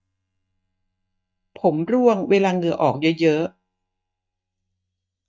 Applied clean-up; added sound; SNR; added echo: neural mask model DeepFilterNet 3.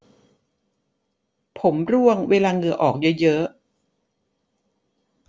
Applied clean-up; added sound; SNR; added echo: none; none; none; none.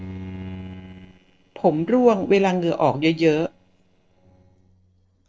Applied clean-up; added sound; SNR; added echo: neural separator model SepFormer DNS4.